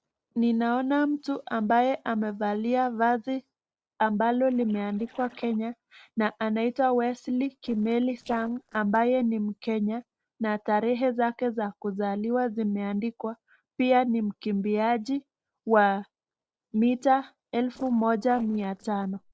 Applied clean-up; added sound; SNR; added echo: neural separator model SepFormer DNS4.